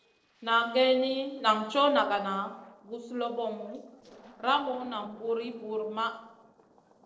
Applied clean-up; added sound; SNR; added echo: neural separator model SepFormer DNS4.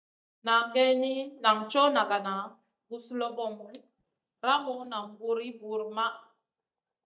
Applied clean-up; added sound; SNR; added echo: neural mask model DeepFilterNet 3.